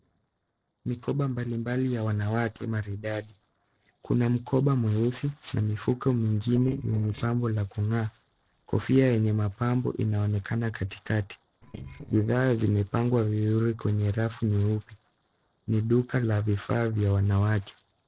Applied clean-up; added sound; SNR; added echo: neural separator model SepFormer DNS4.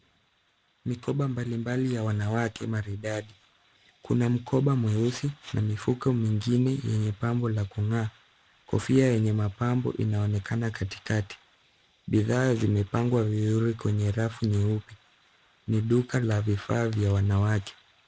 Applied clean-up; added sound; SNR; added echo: none; none; none; none.